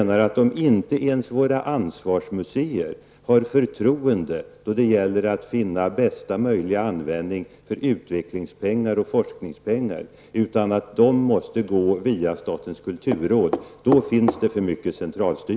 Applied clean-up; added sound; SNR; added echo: none; none; none; none.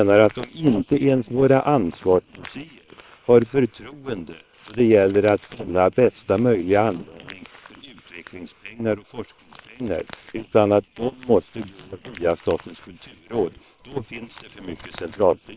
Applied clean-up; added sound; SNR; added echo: neural separator model SepFormer WHAM!.